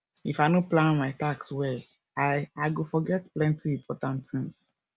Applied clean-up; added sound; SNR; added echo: none; none; none; none.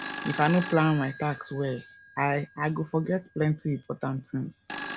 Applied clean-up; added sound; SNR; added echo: none; Telephone; 13 dB; none.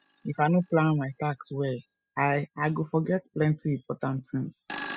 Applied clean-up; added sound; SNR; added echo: classical method spectral subtraction.